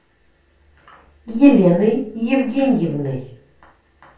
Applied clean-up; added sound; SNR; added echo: none; none; none; reverberation time 0.3 s.